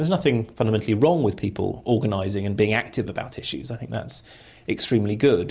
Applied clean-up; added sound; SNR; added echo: none; none; none; none.